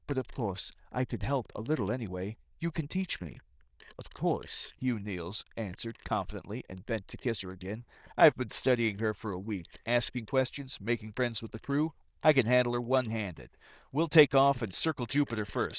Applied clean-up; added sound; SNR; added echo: neural diffusion model UNIVERSE++.